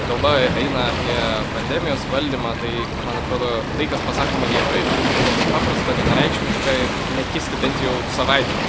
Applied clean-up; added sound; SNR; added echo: none; Waves, surf; -2 dB; none.